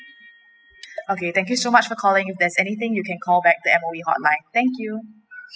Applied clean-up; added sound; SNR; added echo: classical method spectral subtraction.